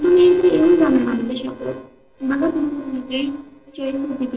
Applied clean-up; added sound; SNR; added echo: neural separator model SepFormer DNS4.